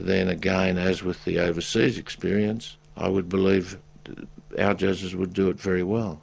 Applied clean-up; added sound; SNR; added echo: none; none; none; none.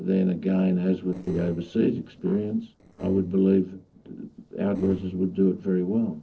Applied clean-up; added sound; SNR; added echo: neural separator model SepFormer DNS4.